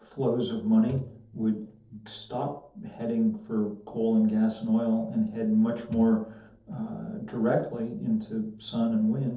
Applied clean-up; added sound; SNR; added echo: neural separator model SepFormer DNS4.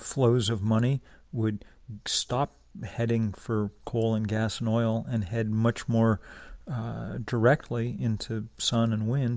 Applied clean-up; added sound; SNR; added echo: none; none; none; none.